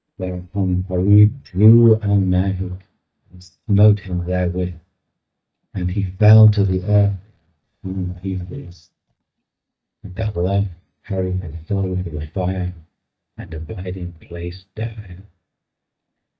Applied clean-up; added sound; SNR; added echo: neural mask model DeepFilterNet 3.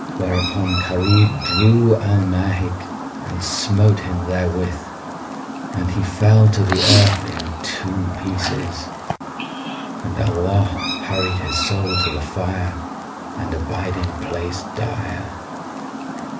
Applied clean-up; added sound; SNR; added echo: none; Chirp, tweet; 7 dB; reverberation time 0.3 s.